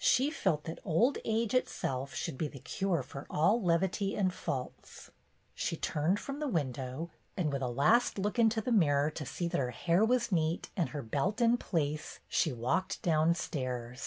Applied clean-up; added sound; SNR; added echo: none; none; none; none.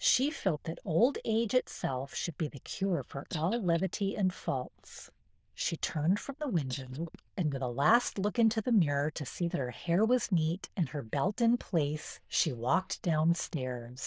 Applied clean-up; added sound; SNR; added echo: neural diffusion model UNIVERSE++.